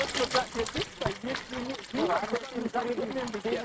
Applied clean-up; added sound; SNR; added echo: neural mask model RNNoise.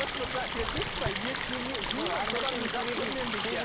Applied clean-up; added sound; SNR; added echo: none; Stream; -2 dB; none.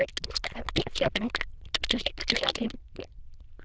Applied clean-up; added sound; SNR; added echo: neural diffusion model UNIVERSE++.